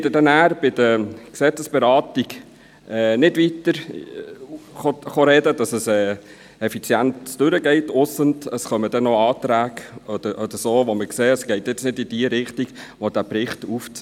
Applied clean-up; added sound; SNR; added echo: none; none; none; none.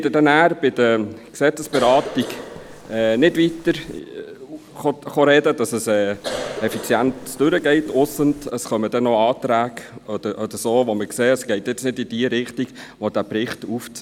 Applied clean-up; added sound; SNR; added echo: none; Cough; 12 dB; none.